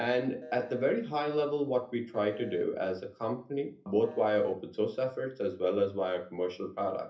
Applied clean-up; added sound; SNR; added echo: none; Telephone; 16 dB; reverberation time 0.3 s.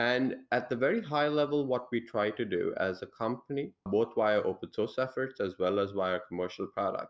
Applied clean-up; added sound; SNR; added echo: none; none; none; none.